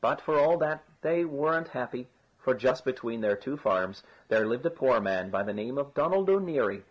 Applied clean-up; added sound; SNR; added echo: none; none; none; none.